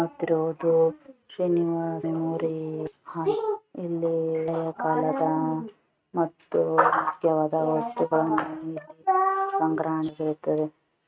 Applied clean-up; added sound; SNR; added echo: neural mask model RNNoise.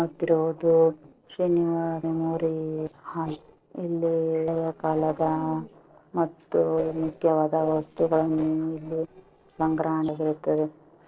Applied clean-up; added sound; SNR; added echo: neural separator model SepFormer DNS4.